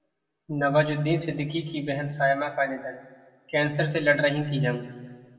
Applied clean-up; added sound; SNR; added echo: none; none; none; reverberation time 1.4 s.